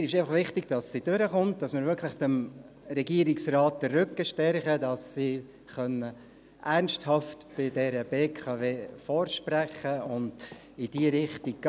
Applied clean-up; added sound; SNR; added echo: none; none; none; none.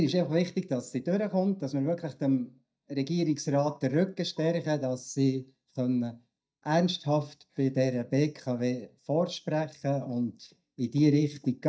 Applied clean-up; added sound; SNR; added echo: neural mask model DeepFilterNet 3.